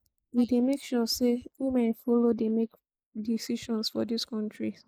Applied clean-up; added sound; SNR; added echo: neural mask model Resemble Enhance denoiser.